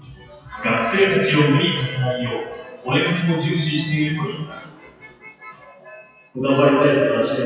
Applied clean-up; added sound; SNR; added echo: classical method WPE with log-MMSE.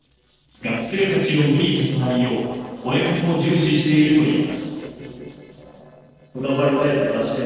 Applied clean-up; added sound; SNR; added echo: neural separator model SepFormer DNS4.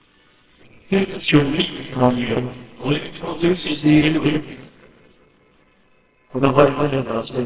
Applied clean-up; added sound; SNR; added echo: neural separator model SepFormer WHAMR!.